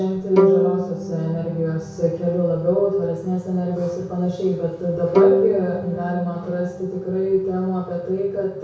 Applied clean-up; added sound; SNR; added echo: none; Bowed string instrument; 2 dB; reverberation time 0.6 s.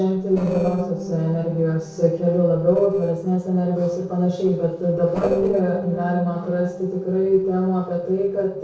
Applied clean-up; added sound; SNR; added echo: neural separator model SepFormer DNS4.